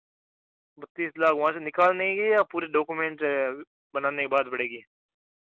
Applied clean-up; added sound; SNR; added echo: none; none; none; none.